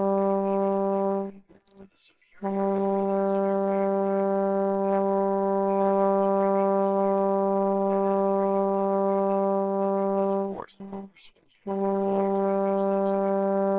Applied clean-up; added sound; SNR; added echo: neural separator model SepFormer WHAMR!.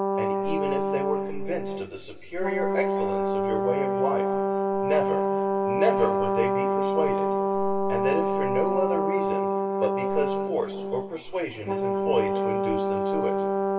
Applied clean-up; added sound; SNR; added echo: none; Brass instrument; -4 dB; reverberation time 2.2 s.